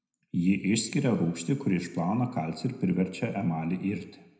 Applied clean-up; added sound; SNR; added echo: none; none; none; reverberation time 0.8 s.